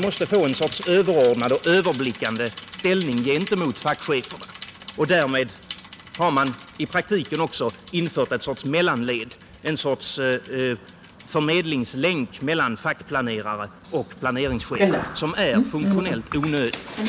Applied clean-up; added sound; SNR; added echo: none; Bicycle; 9 dB; none.